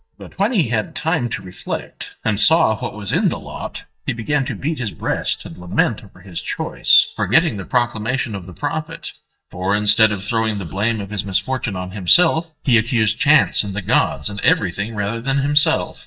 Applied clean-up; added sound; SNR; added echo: neural mask model DeepFilterNet 3.